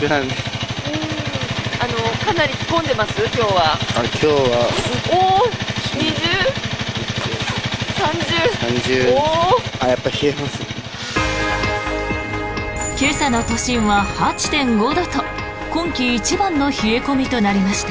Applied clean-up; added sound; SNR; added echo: none; none; none; none.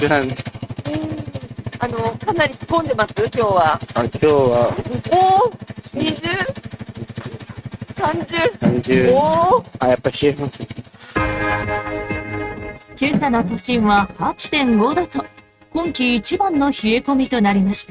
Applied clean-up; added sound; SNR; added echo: neural mask model RNNoise.